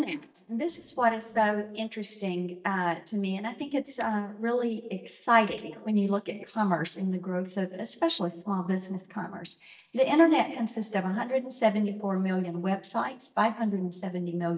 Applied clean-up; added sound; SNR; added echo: neural mask model DeepFilterNet 3.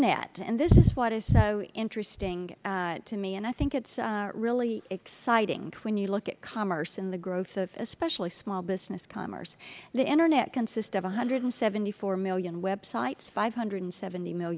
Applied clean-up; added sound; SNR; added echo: none; none; none; none.